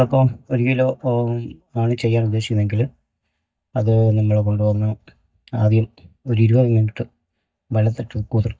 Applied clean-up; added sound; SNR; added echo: neural mask model DeepFilterNet 3.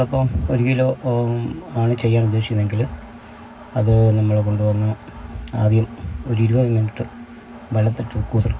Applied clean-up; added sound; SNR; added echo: none; Engine; 19 dB; reverberation time 0.4 s.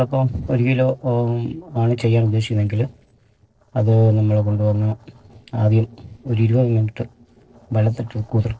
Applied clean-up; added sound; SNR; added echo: neural separator model SepFormer DNS4.